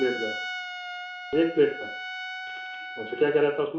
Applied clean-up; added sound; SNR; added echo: none; Trumpet; 8 dB; reverberation time 0.5 s.